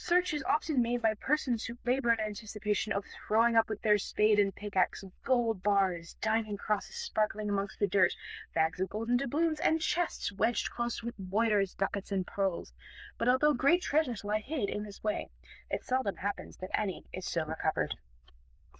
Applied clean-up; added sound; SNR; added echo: neural diffusion model UNIVERSE++.